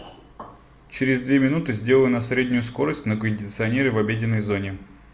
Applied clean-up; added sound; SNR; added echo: none; none; none; none.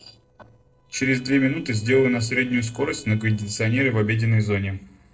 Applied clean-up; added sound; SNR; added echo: neural separator model SepFormer DNS4.